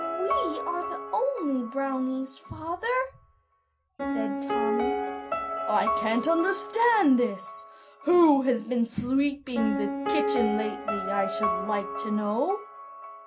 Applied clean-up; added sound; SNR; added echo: none; Piano; 5 dB; reverberation time 0.3 s.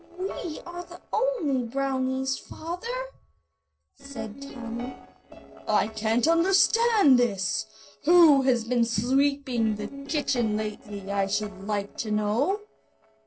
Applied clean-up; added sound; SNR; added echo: neural separator model SepFormer DNS4.